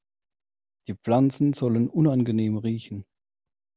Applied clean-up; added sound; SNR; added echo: none; none; none; none.